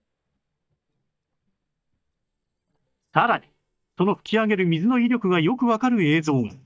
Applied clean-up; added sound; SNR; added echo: neural mask model DeepFilterNet 3.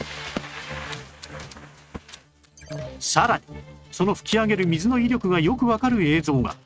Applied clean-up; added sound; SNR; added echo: neural mask model RNNoise.